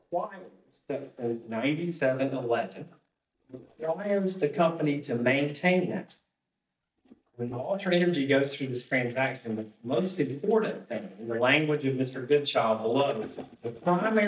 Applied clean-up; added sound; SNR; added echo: neural mask model DeepFilterNet 3.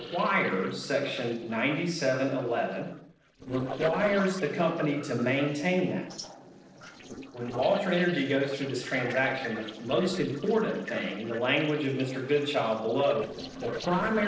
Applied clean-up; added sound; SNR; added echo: neural separator model SepFormer DNS4.